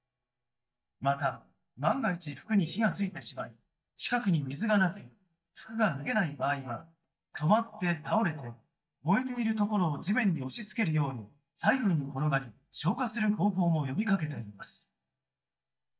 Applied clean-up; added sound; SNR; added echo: neural mask model DeepFilterNet 3.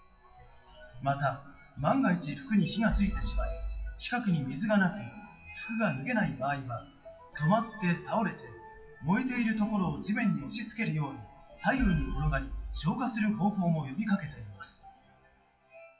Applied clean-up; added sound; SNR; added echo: classical method WPE with log-MMSE.